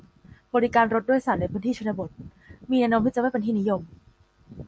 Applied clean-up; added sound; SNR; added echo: none; none; none; none.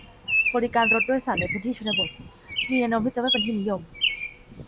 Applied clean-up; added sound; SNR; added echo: none; Bird vocalization, bird call, bird song; 1 dB; none.